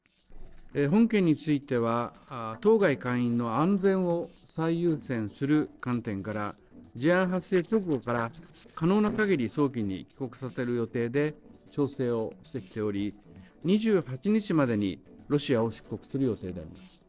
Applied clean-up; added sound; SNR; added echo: neural separator model SepFormer DNS4.